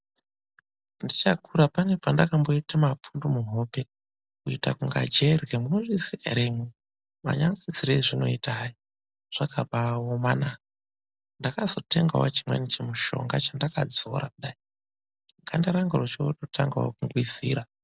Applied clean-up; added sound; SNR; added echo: none; none; none; none.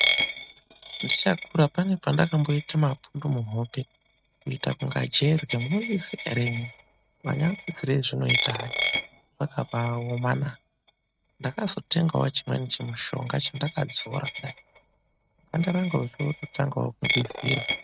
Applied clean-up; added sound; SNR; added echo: neural mask model RNNoise.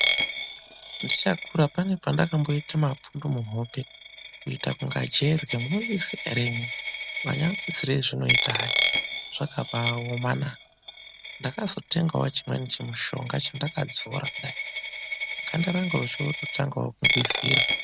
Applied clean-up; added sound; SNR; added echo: none; Coin (dropping); 2 dB; none.